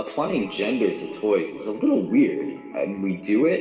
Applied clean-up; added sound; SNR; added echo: none; none; none; reverberation time 2.2 s.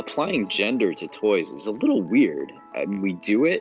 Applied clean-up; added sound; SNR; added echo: none; none; none; none.